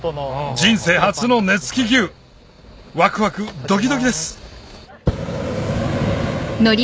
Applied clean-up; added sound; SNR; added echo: none; none; none; none.